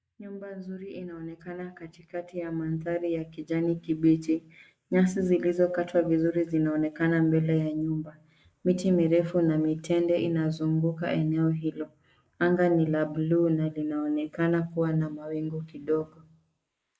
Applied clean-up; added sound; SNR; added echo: neural mask model Resemble Enhance denoiser.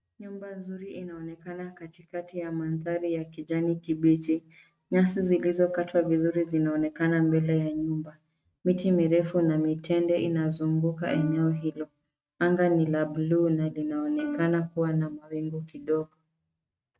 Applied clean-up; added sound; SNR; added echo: neural mask model RNNoise.